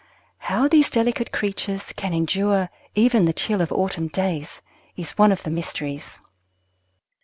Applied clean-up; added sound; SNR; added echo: none; none; none; none.